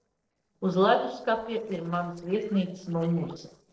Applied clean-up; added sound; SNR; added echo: neural separator model SepFormer DNS4.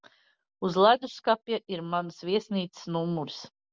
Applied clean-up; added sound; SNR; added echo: none; none; none; none.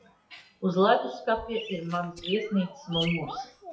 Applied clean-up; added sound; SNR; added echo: classical method WPE with log-MMSE.